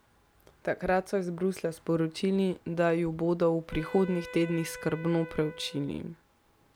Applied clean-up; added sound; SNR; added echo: none; Wind instrument, woodwind instrument; 16 dB; none.